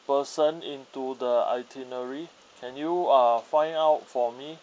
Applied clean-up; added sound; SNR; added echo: none; none; none; none.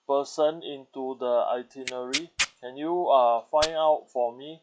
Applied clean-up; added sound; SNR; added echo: classical method log-MMSE.